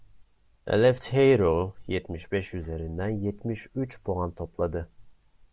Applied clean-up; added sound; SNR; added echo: none; none; none; none.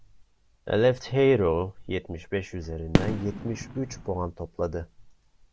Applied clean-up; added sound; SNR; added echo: none; Fireworks; 2 dB; none.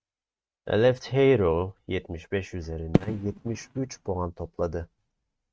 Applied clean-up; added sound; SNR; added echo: neural mask model RNNoise.